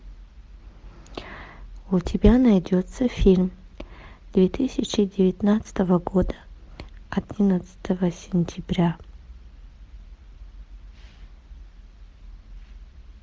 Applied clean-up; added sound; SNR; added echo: none; none; none; none.